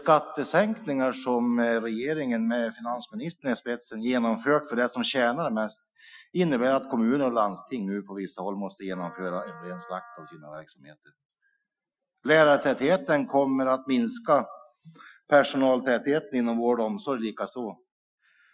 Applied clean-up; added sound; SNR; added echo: classical method Wiener filter.